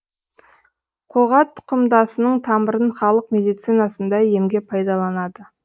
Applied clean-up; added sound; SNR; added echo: neural mask model Resemble Enhance denoiser.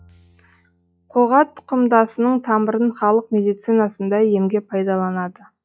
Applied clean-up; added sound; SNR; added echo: classical method log-MMSE.